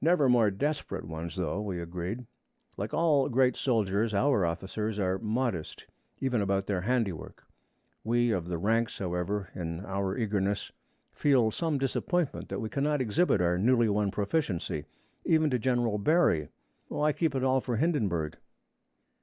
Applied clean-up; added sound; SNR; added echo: none; none; none; none.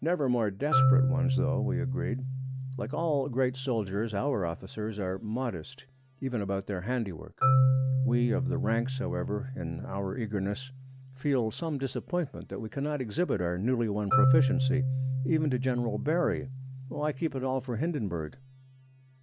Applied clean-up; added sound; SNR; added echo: none; Marimba, xylophone; 0 dB; none.